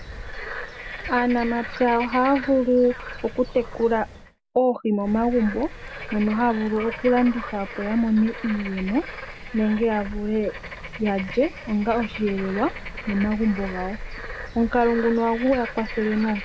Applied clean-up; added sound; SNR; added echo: none; Bird / Frog; 11 dB; none.